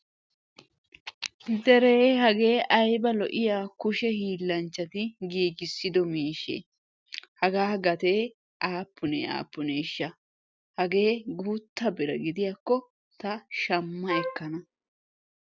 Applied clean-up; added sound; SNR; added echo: none; Wind instrument, woodwind instrument; 8 dB; none.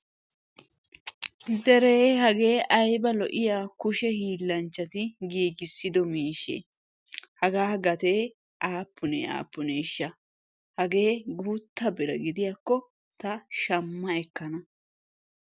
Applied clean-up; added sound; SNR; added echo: none; none; none; none.